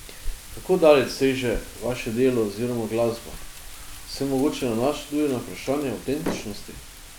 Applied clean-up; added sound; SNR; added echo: none; Wind + Slam; 12 dB; none.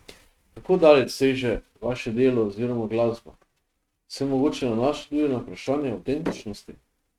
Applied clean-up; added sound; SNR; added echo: neural mask model RNNoise.